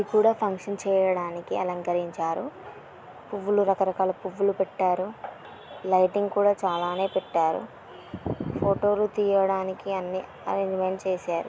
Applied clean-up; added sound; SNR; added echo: none; none; none; none.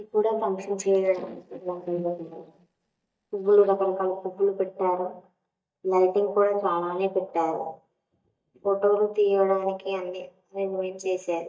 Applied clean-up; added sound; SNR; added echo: neural mask model DeepFilterNet 3.